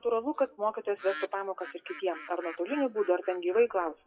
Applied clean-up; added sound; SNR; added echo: classical method WPE with log-MMSE.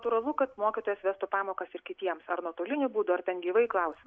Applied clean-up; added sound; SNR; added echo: none; none; none; none.